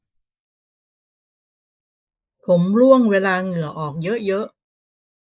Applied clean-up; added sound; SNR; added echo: neural mask model Resemble Enhance denoiser.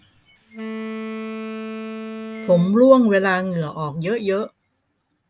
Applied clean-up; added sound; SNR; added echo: none; Wind instrument, woodwind instrument; 11 dB; none.